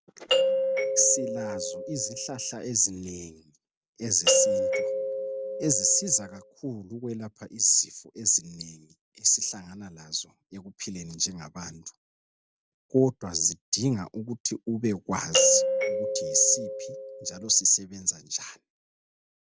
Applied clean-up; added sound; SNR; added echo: none; Doorbell; -1 dB; none.